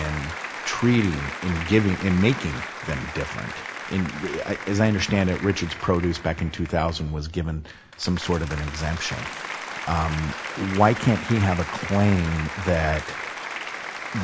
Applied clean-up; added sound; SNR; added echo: none; Applause; 10 dB; none.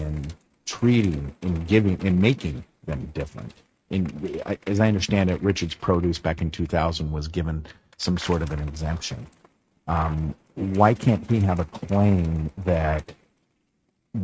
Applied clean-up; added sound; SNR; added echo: neural mask model RNNoise.